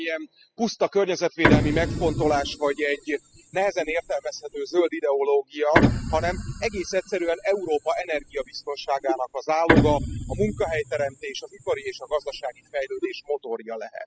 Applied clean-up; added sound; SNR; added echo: classical method spectral subtraction.